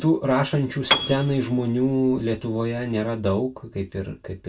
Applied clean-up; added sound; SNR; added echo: none; Piano; 6 dB; reverberation time 0.1 s.